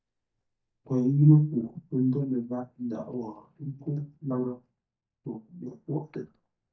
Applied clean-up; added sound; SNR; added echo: neural mask model DeepFilterNet 3.